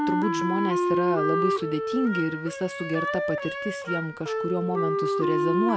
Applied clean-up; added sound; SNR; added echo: none; Wind instrument, woodwind instrument; -2 dB; none.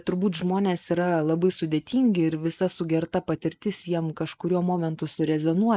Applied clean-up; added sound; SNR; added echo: neural mask model Resemble Enhance denoiser.